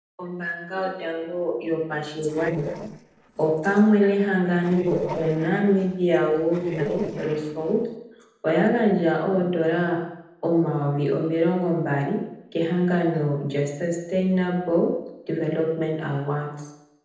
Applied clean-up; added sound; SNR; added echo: neural separator model SepFormer DNS4.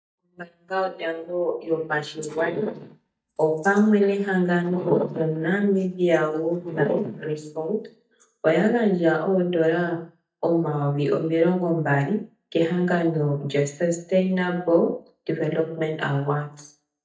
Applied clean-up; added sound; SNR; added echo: neural mask model DeepFilterNet 3.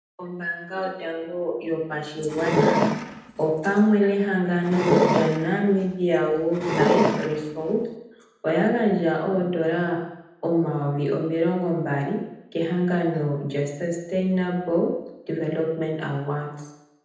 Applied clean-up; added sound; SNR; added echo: none; Wood; 1 dB; reverberation time 0.8 s.